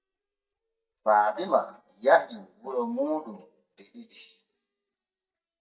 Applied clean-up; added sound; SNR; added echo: neural mask model DeepFilterNet 3.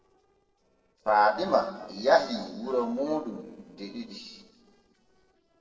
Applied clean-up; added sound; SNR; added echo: neural separator model SepFormer DNS4.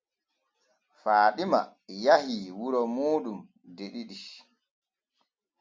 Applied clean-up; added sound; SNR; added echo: none; none; none; none.